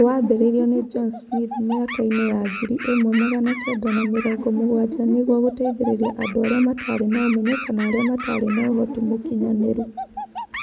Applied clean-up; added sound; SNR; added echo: none; Animal; 11 dB; reverberation time 1.1 s.